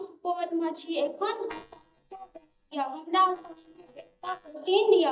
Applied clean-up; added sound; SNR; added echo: neural mask model DeepFilterNet 3.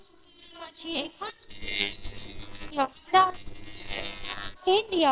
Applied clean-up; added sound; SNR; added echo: neural separator model SepFormer WHAMR!.